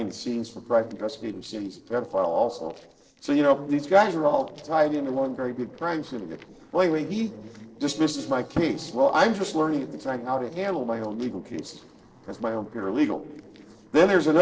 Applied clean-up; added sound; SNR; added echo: neural separator model SepFormer DNS4.